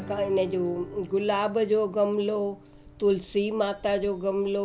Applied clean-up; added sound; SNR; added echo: none; Guitar; 18 dB; none.